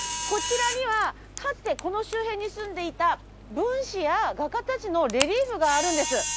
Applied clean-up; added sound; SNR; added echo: none; Camera; 8 dB; none.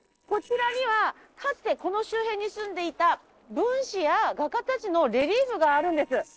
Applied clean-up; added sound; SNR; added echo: neural separator model SepFormer DNS4.